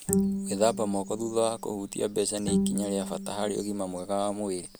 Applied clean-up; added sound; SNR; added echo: none; Bowed string instrument; 3 dB; none.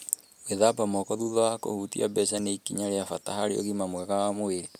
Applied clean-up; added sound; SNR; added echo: none; none; none; none.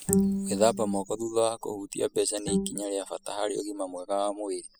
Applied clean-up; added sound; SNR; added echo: classical method spectral subtraction.